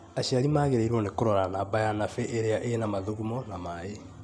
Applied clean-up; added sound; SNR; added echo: none; none; none; none.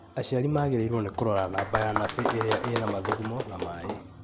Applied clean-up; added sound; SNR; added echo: none; Applause; 4 dB; none.